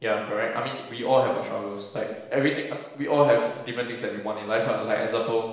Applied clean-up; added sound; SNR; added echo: none; none; none; reverberation time 0.9 s.